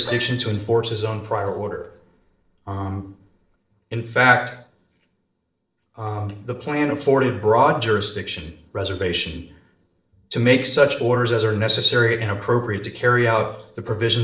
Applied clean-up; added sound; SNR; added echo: neural separator model SepFormer DNS4.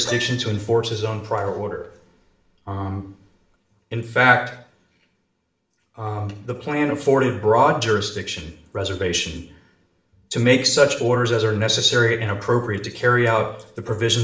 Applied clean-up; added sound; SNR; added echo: none; Keyboard (musical); 16 dB; reverberation time 0.6 s.